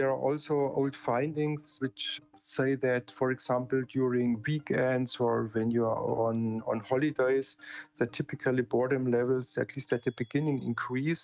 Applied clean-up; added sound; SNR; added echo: neural mask model RNNoise.